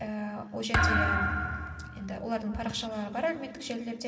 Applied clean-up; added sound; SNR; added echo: none; Thump, thud; -3 dB; reverberation time 1.9 s.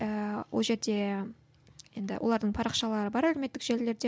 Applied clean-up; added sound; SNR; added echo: none; none; none; none.